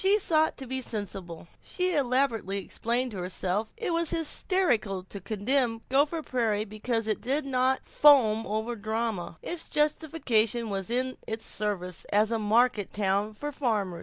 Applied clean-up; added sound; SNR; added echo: none; none; none; none.